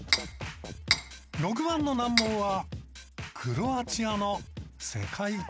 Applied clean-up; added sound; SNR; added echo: none; Cutlery, silverware; 0 dB; none.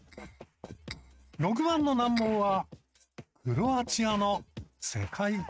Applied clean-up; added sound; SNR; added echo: neural mask model RNNoise.